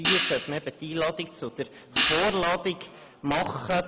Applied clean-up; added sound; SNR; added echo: none; Hi-hat; -2 dB; none.